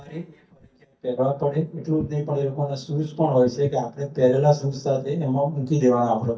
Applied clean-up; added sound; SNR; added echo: neural mask model DeepFilterNet 3.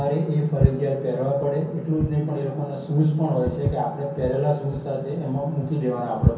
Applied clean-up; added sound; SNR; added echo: none; Walk, footsteps; 6 dB; reverberation time 0.6 s.